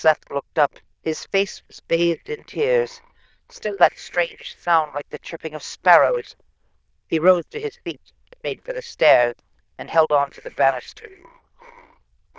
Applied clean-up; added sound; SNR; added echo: neural diffusion model UNIVERSE++.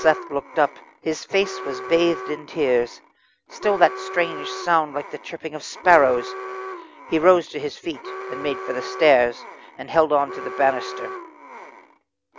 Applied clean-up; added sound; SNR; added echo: none; Alarm; 12 dB; none.